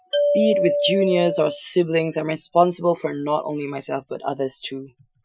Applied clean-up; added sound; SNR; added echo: classical method Wiener filter.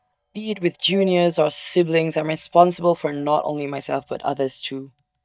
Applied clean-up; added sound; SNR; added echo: neural mask model DeepFilterNet 3.